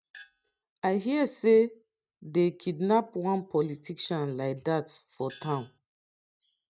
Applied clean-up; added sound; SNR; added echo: neural mask model RNNoise.